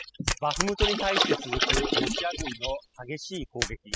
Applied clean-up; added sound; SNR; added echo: classical method spectral subtraction.